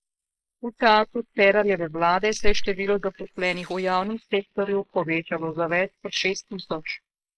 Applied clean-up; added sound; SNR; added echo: neural mask model Resemble Enhance denoiser.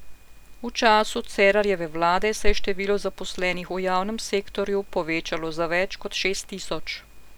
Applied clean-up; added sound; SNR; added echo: none; none; none; none.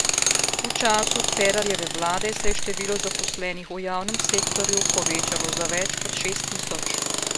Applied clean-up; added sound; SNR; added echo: none; Tools; -2 dB; none.